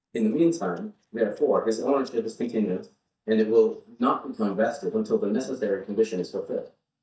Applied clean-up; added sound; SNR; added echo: neural mask model DeepFilterNet 3.